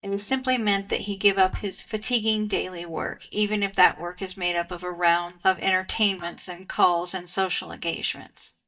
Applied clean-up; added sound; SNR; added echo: neural mask model DeepFilterNet 3.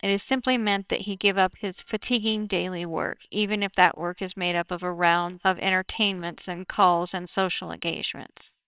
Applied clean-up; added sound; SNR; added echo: neural separator model SepFormer WHAMR!.